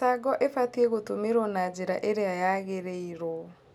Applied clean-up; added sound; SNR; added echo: none; none; none; none.